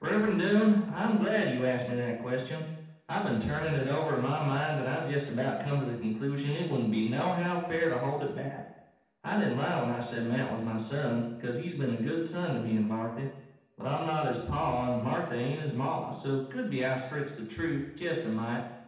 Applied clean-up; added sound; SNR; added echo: none; none; none; reverberation time 0.8 s.